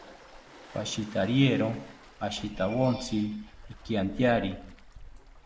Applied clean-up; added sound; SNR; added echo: none; Waves, surf; 18 dB; none.